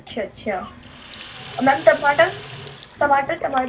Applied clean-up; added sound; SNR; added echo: none; Sink (filling or washing); 14 dB; reverberation time 0.2 s.